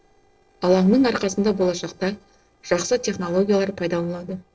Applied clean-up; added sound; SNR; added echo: neural separator model SepFormer DNS4.